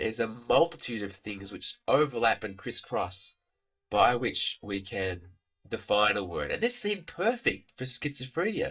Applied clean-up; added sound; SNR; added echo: neural mask model DeepFilterNet 3.